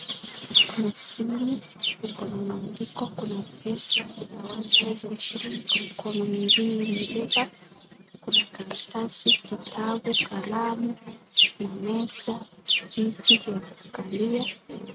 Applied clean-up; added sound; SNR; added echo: neural mask model RNNoise.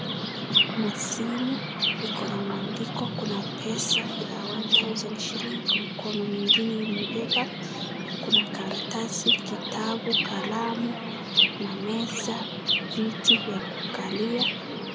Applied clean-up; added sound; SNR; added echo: none; Chirp, tweet; -4 dB; none.